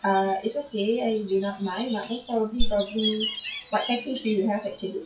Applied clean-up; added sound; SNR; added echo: classical method WPE with log-MMSE.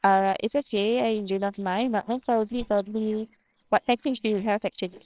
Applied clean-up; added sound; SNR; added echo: neural separator model SepFormer WHAMR!.